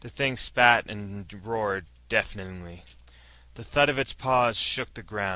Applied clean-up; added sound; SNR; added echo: none; none; none; none.